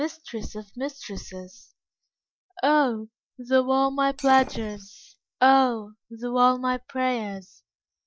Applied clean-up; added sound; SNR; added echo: neural mask model DeepFilterNet 3.